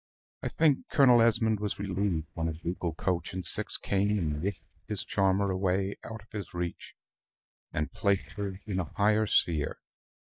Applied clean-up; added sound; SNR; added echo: neural mask model DeepFilterNet 3.